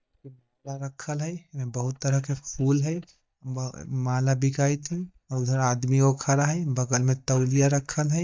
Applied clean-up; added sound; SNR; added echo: neural mask model DeepFilterNet 3.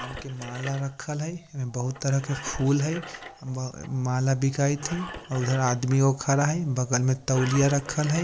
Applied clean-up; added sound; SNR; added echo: none; Engine; 16 dB; none.